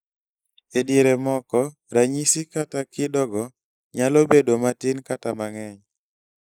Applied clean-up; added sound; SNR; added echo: neural mask model Resemble Enhance denoiser.